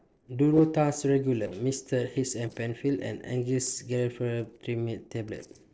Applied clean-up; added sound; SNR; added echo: neural separator model SepFormer DNS4.